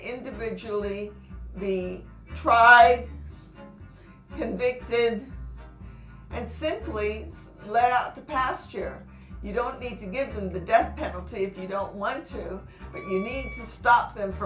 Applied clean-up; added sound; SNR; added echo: none; Wind instrument, woodwind instrument; 17 dB; reverberation time 0.3 s.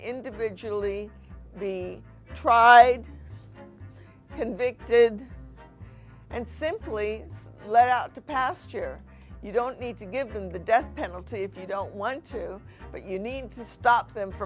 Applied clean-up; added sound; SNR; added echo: none; none; none; none.